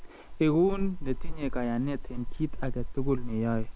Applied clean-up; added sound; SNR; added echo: neural separator model SepFormer WHAM!.